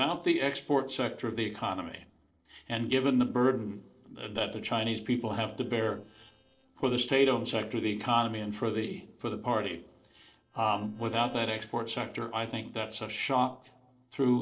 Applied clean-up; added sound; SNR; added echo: neural separator model SepFormer DNS4.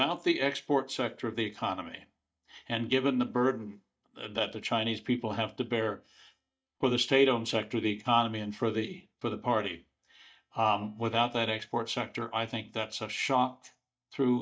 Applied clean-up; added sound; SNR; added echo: neural mask model DeepFilterNet 3.